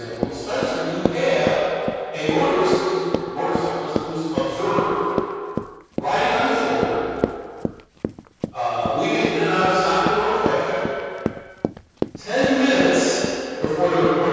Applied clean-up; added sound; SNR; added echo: none; Run; 8 dB; reverberation time 2.2 s.